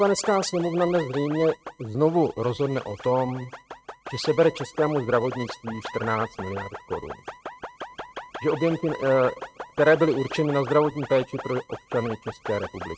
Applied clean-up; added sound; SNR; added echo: neural mask model RNNoise.